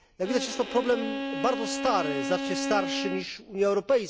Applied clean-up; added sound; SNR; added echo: none; Bowed string instrument; 5 dB; none.